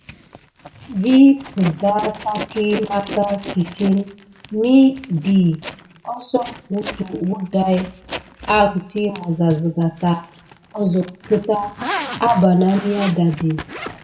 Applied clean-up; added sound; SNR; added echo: none; Zipper (clothing); 14 dB; reverberation time 0.5 s.